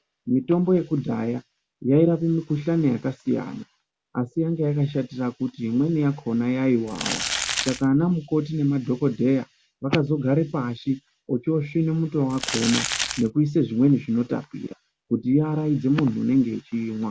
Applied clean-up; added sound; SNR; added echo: none; Crumpling, crinkling; 4 dB; none.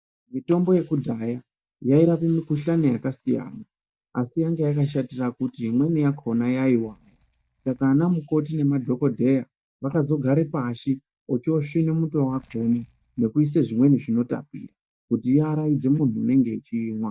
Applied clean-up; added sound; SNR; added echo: neural mask model DeepFilterNet 3.